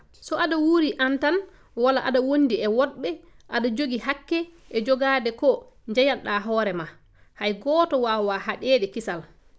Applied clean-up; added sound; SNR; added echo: none; none; none; none.